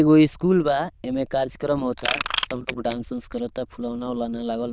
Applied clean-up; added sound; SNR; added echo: neural diffusion model UNIVERSE++.